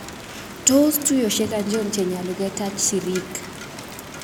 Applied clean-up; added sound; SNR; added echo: none; Rain; 14 dB; none.